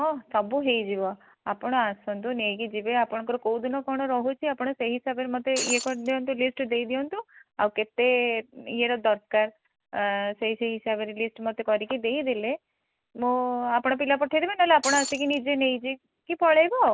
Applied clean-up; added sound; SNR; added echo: none; Shatter; 5 dB; none.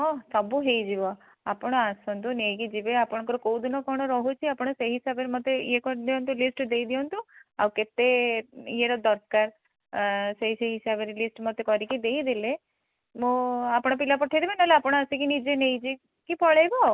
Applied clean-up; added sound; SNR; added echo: none; none; none; none.